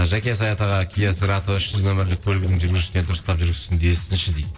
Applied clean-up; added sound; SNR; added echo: neural separator model SepFormer DNS4.